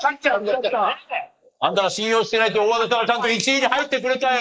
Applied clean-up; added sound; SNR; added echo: neural mask model Resemble Enhance denoiser.